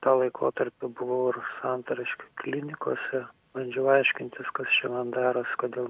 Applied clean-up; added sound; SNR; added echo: none; none; none; none.